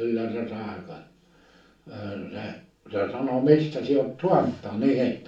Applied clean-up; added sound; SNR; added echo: none; none; none; reverberation time 0.4 s.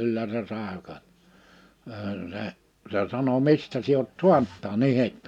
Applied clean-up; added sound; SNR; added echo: none; none; none; none.